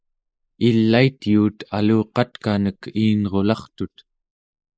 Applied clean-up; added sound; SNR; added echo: neural mask model Resemble Enhance denoiser.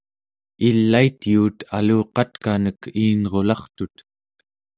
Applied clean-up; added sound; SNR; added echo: none; none; none; none.